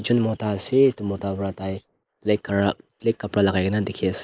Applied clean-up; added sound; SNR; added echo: neural mask model Resemble Enhance denoiser.